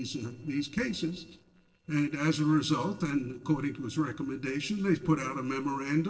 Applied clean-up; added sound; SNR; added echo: neural separator model SepFormer DNS4.